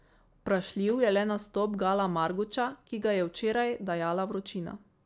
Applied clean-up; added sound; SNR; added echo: none; none; none; none.